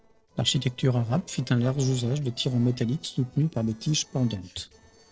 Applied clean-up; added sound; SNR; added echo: neural separator model SepFormer DNS4.